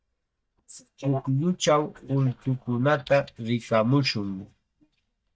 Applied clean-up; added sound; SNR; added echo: neural mask model DeepFilterNet 3.